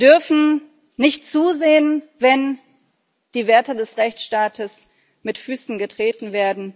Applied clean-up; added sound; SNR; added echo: none; none; none; none.